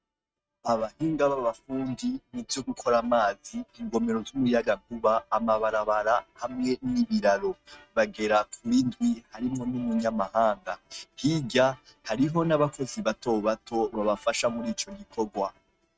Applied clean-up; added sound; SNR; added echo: neural mask model RNNoise.